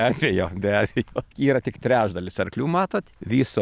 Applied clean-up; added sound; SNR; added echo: none; none; none; none.